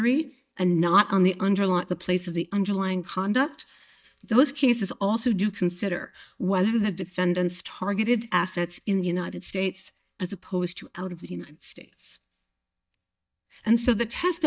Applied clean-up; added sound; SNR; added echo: neural mask model DeepFilterNet 3.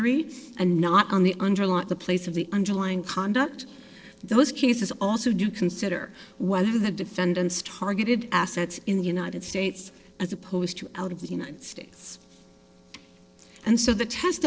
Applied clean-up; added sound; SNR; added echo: neural separator model SepFormer DNS4.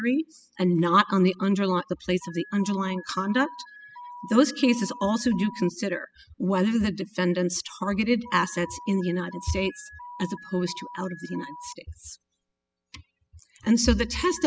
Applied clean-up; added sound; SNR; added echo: classical method spectral subtraction.